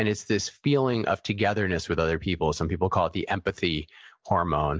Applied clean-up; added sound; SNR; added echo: none; none; none; none.